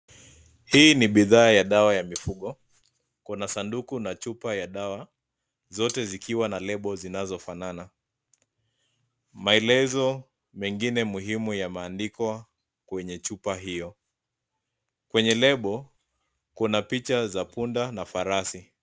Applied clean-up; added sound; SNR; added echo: none; Cutlery, silverware; 16 dB; none.